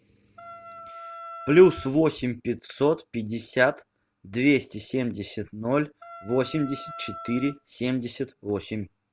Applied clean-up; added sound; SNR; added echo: none; Wind instrument, woodwind instrument; 15 dB; none.